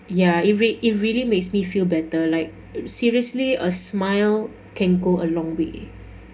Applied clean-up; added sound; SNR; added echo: none; none; none; reverberation time 0.3 s.